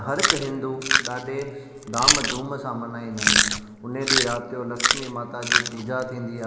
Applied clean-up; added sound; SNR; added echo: none; Chewing, mastication; -4 dB; reverberation time 1.6 s.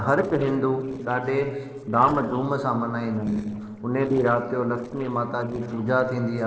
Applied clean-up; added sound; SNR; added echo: neural separator model SepFormer DNS4.